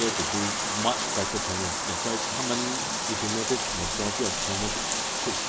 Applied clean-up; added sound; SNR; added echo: none; Bathtub (filling or washing); -4 dB; none.